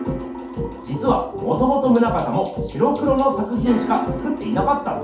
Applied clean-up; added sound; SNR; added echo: none; Piano; 12 dB; reverberation time 0.5 s.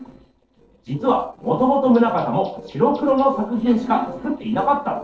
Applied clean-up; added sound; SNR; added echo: neural separator model SepFormer DNS4.